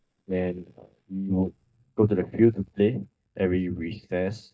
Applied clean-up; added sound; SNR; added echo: neural mask model DeepFilterNet 3.